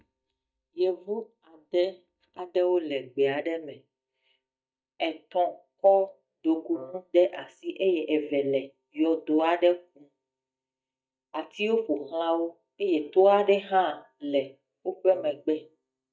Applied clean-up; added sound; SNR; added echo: neural mask model DeepFilterNet 3.